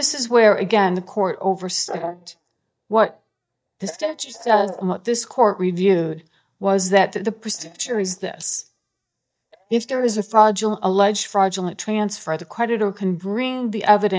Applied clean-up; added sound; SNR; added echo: neural mask model DeepFilterNet 3.